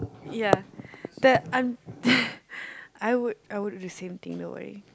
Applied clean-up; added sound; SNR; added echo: none; none; none; none.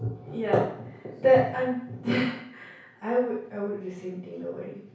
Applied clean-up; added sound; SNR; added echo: none; none; none; reverberation time 0.6 s.